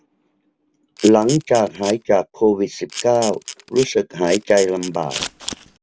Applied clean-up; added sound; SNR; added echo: none; Camera + Scissors; 12 dB; none.